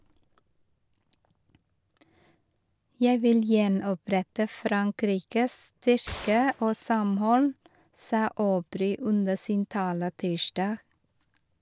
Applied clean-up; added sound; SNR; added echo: none; Gunshot, gunfire; 16 dB; none.